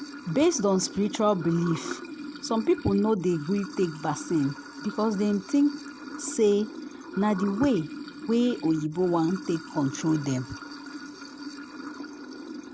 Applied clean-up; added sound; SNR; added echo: none; Sink (filling or washing) / Water; 12 dB; none.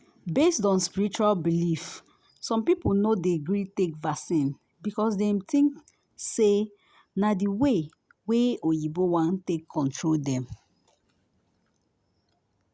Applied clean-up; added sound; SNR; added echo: none; none; none; none.